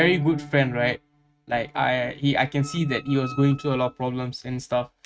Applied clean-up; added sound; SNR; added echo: neural mask model RNNoise.